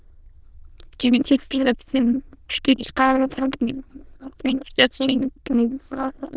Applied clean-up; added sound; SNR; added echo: neural diffusion model UNIVERSE++.